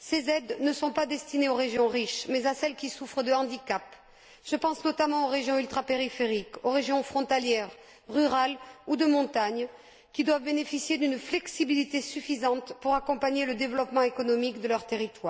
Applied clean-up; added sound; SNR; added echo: none; none; none; none.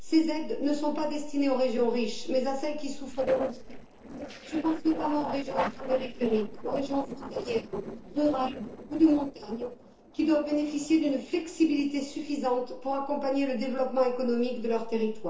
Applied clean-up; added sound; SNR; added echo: neural separator model SepFormer DNS4.